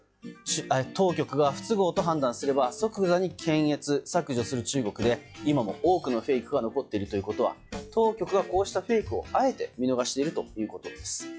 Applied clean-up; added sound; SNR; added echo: classical method log-MMSE.